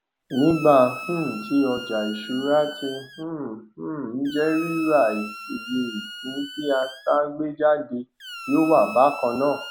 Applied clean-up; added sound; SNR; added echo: none; Squeak; 14 dB; none.